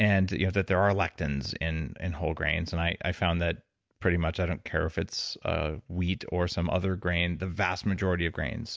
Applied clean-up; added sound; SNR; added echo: none; none; none; none.